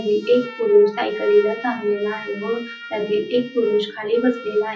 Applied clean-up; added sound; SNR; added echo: classical method WPE with log-MMSE.